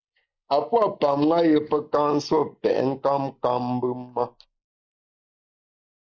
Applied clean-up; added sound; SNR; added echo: neural mask model Resemble Enhance denoiser.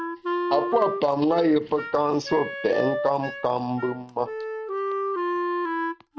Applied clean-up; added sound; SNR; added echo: none; Wind instrument, woodwind instrument; 4 dB; none.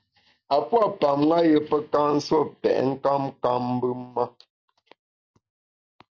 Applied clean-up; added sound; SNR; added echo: none; none; none; none.